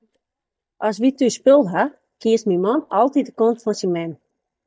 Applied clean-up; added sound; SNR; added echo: neural mask model DeepFilterNet 3.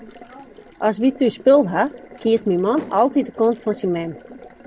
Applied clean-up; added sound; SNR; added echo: none; Slam + Water tap, faucet; 19 dB; none.